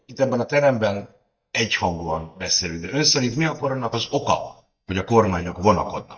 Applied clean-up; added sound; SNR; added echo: neural mask model DeepFilterNet 3.